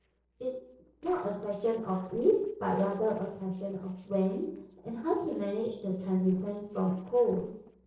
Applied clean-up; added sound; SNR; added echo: neural separator model SepFormer DNS4.